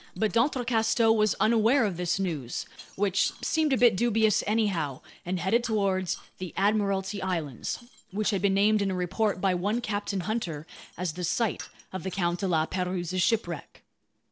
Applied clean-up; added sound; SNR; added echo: neural separator model SepFormer DNS4.